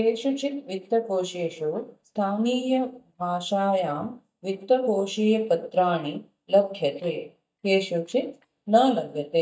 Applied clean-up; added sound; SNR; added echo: neural mask model DeepFilterNet 3.